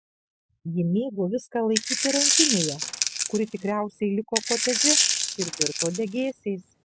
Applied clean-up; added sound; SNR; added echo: none; Coin (dropping); -2 dB; none.